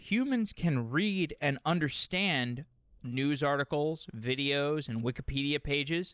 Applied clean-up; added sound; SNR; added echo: neural mask model Resemble Enhance denoiser.